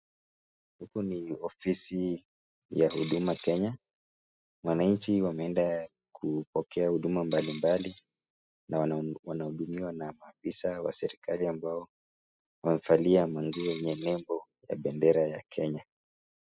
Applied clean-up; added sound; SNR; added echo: classical method spectral subtraction.